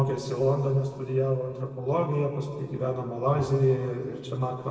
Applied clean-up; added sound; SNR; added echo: none; Bowed string instrument; 13 dB; reverberation time 2.2 s.